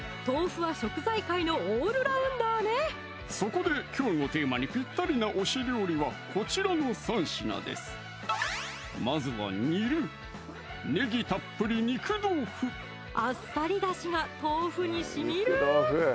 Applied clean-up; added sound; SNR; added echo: none; none; none; none.